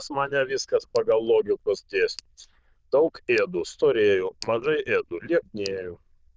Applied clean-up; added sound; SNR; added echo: neural diffusion model UNIVERSE++.